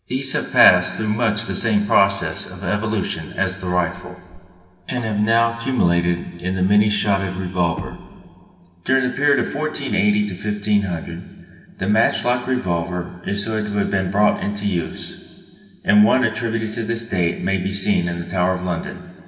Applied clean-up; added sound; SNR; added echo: none; Knock; 19 dB; reverberation time 2.6 s.